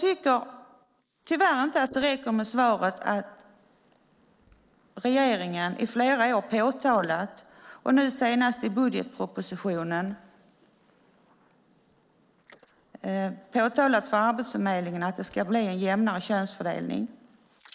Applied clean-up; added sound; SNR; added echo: neural mask model Resemble Enhance denoiser.